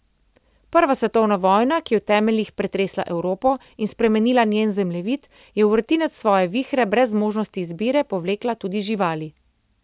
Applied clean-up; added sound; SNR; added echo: none; none; none; none.